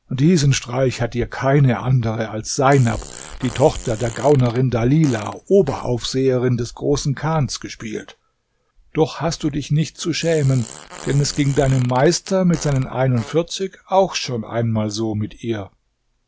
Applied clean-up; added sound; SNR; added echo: none; Fart; 19 dB; none.